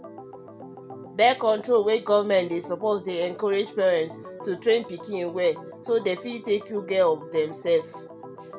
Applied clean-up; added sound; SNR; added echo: none; Organ; 16 dB; none.